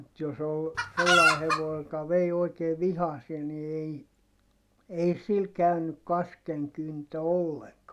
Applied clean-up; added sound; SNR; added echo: none; Chicken, rooster; -5 dB; none.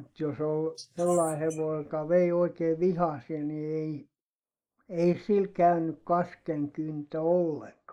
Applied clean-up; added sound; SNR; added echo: neural mask model Resemble Enhance denoiser.